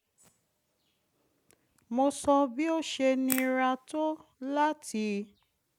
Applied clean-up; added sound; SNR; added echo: none; Crack / Crackle; 9 dB; none.